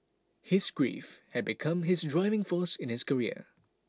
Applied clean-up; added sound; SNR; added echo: none; none; none; none.